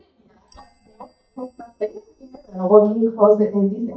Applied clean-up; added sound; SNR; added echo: neural mask model DeepFilterNet 3.